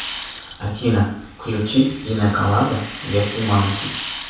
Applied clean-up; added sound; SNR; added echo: none; Rattle (instrument); 8 dB; reverberation time 0.7 s.